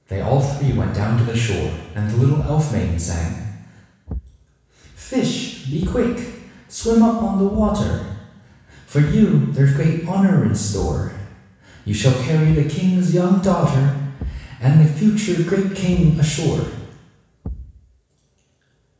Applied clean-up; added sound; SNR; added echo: none; Thump, thud; 17 dB; reverberation time 1.1 s.